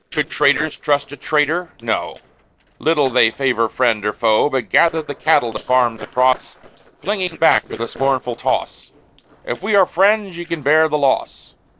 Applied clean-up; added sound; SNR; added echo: neural separator model SepFormer DNS4.